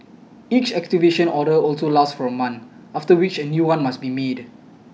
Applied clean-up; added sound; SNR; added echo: none; none; none; none.